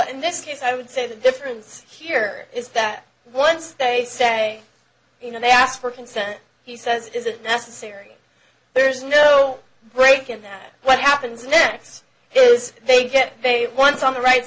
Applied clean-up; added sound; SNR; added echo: none; none; none; none.